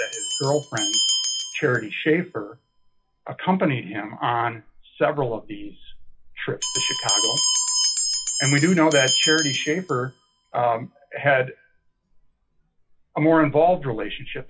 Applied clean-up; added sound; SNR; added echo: classical method log-MMSE.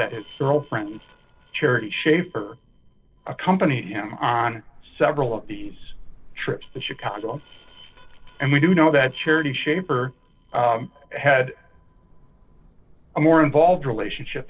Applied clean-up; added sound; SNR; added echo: neural separator model SepFormer DNS4.